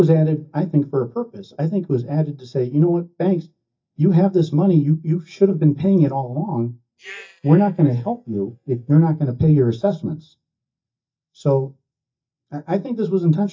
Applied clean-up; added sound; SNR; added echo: neural mask model DeepFilterNet 3.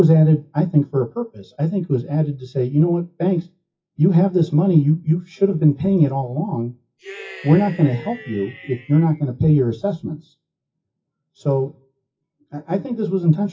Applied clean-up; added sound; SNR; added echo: classical method WPE with log-MMSE.